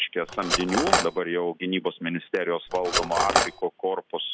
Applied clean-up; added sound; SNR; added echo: none; Cutlery, silverware; -2 dB; none.